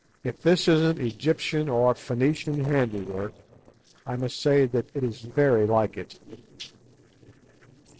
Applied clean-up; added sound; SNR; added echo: neural separator model SepFormer DNS4.